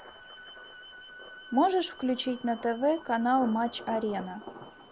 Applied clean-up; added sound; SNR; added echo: none; Thunder + Bowed string instrument; 16 dB; none.